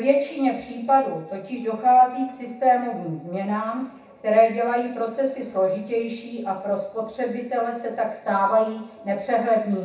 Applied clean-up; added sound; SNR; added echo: none; none; none; reverberation time 0.7 s.